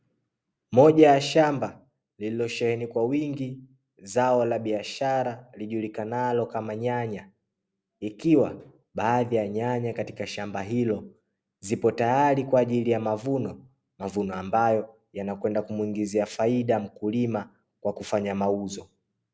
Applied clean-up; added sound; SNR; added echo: none; none; none; none.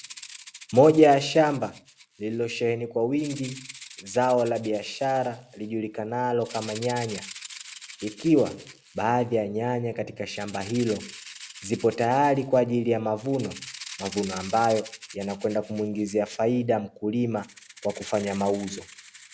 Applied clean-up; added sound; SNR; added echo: none; Rattle (instrument); 18 dB; none.